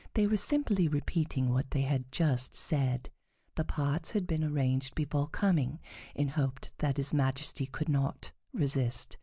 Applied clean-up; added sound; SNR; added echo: none; none; none; none.